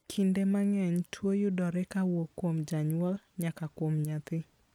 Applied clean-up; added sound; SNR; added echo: none; none; none; none.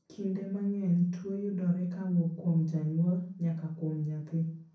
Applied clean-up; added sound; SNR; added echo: none; none; none; reverberation time 0.6 s.